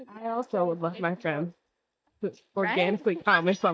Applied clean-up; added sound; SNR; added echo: neural mask model DeepFilterNet 3.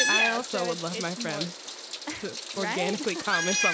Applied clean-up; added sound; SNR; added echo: none; Meow; -1 dB; none.